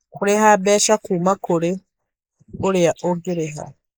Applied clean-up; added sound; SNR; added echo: neural mask model Resemble Enhance denoiser.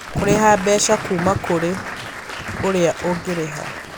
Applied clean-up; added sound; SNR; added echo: none; Thunder + Applause; 7 dB; none.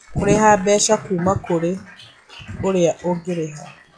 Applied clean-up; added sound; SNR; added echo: classical method log-MMSE.